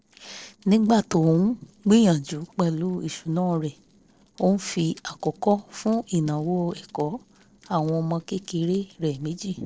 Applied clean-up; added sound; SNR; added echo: neural separator model SepFormer DNS4.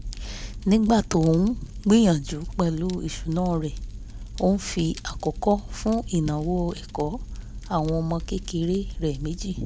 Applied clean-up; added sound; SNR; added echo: none; Fire; 10 dB; none.